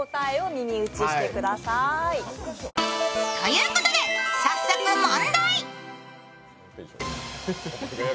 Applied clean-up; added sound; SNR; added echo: none; none; none; none.